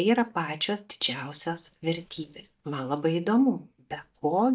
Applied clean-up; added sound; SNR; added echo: neural mask model DeepFilterNet 3.